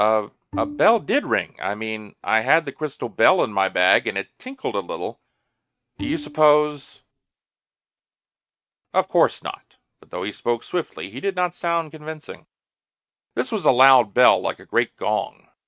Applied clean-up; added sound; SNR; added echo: neural mask model RNNoise.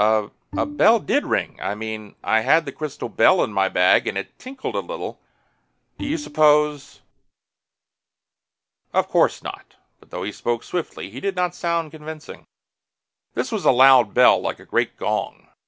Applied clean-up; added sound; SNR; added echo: none; Bowed string instrument; 12 dB; none.